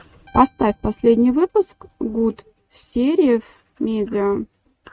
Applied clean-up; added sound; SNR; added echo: neural mask model RNNoise.